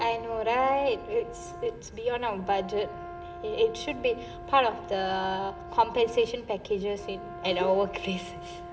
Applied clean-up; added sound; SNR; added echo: none; Brass instrument; 14 dB; reverberation time 1.7 s.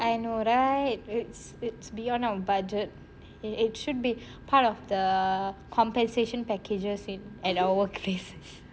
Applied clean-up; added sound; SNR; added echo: none; none; none; none.